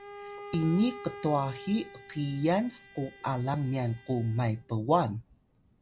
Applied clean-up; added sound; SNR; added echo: none; Bowed string instrument; 17 dB; none.